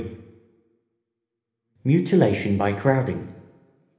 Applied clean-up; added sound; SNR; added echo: none; none; none; reverberation time 1.0 s.